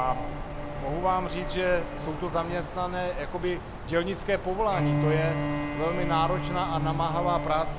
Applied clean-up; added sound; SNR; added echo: none; Bowed string instrument + Wind; 2 dB; none.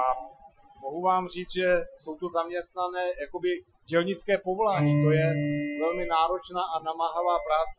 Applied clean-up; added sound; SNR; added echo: classical method Wiener filter.